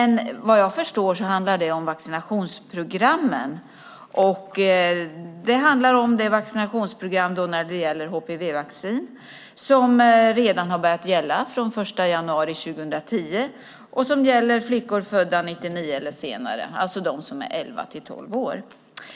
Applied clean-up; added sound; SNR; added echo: none; none; none; none.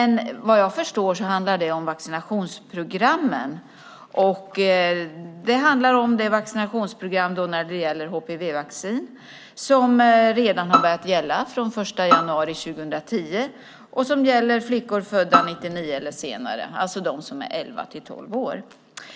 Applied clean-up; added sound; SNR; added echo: none; Bowed string instrument; 2 dB; none.